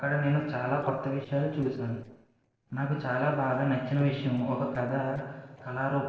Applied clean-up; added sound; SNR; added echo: neural separator model SepFormer DNS4.